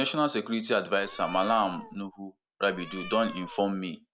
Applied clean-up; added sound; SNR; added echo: none; Meow; 15 dB; none.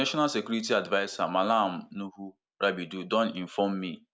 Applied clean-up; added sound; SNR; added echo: none; none; none; none.